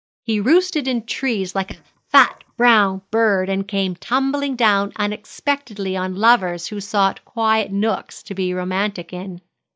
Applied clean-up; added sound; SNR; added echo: neural mask model DeepFilterNet 3.